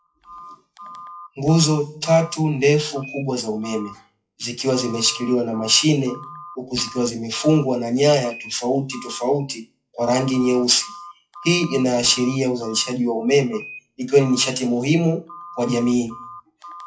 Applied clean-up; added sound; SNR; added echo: classical method WPE with log-MMSE.